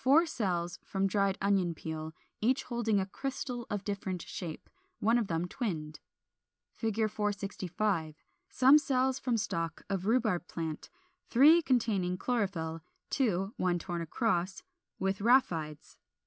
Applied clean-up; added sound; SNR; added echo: none; none; none; none.